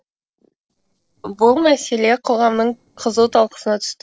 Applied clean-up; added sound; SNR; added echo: neural separator model SepFormer DNS4.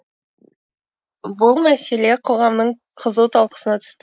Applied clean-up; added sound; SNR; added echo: neural mask model Resemble Enhance denoiser.